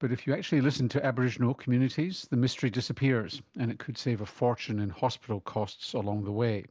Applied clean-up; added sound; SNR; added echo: none; none; none; none.